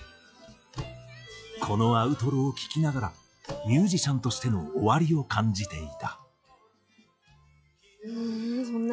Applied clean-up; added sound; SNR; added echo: classical method log-MMSE.